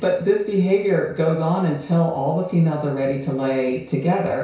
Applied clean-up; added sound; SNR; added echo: none; none; none; reverberation time 0.6 s.